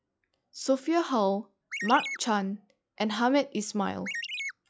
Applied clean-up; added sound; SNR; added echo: classical method log-MMSE.